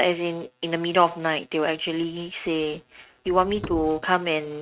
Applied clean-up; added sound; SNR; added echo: neural mask model RNNoise.